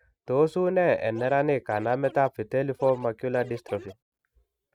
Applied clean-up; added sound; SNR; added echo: neural mask model RNNoise.